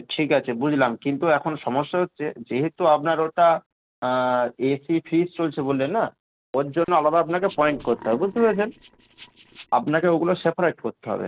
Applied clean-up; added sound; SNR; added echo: neural separator model SepFormer DNS4.